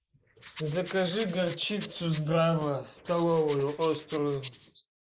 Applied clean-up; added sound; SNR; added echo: neural mask model Resemble Enhance denoiser.